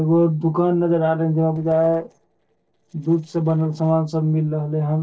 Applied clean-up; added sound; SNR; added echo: neural separator model SepFormer DNS4.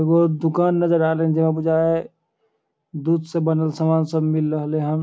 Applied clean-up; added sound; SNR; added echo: none; none; none; none.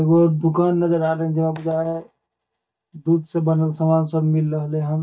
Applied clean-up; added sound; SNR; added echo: neural mask model DeepFilterNet 3.